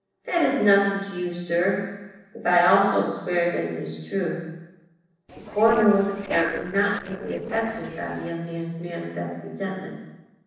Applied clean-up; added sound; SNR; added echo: neural separator model SepFormer DNS4.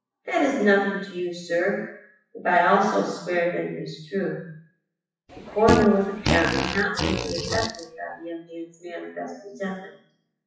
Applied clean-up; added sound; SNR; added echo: classical method WPE with log-MMSE.